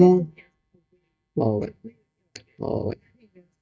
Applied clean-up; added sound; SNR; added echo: neural mask model DeepFilterNet 3.